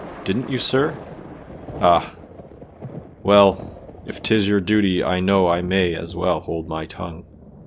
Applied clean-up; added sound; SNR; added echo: none; Thunder; 16 dB; none.